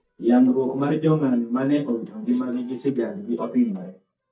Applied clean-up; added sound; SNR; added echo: neural mask model DeepFilterNet 3.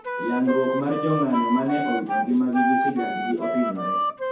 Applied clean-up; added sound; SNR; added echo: none; Wind instrument, woodwind instrument; 2 dB; reverberation time 0.6 s.